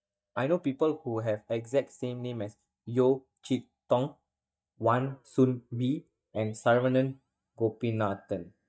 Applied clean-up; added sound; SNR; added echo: neural mask model DeepFilterNet 3.